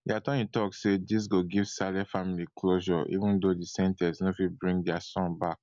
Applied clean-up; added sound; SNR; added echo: none; none; none; none.